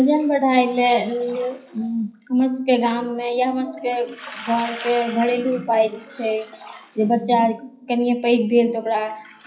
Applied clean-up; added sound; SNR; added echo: classical method WPE with log-MMSE.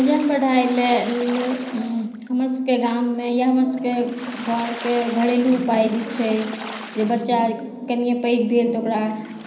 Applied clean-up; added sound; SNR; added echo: none; Water / Splash, splatter; 17 dB; reverberation time 0.5 s.